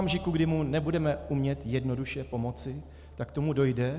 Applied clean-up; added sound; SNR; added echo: none; Bass guitar; 16 dB; none.